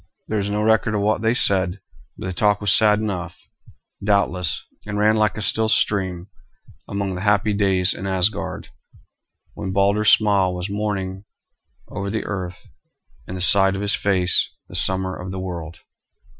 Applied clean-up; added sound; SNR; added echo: classical method Wiener filter.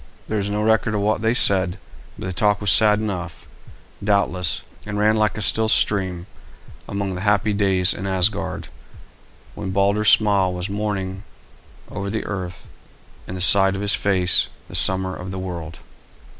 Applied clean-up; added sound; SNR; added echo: none; Breathing; 16 dB; none.